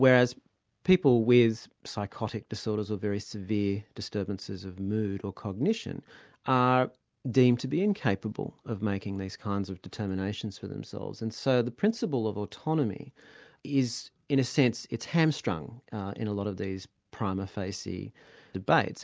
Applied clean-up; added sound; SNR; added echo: none; none; none; none.